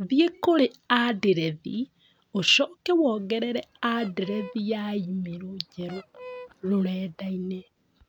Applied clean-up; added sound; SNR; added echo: none; Fowl; 19 dB; none.